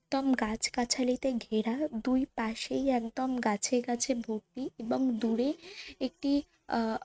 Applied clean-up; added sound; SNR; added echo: neural mask model RNNoise.